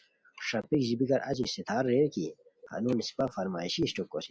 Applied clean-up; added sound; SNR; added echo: none; none; none; none.